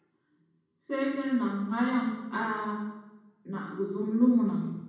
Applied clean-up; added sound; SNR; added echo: none; none; none; reverberation time 1.2 s.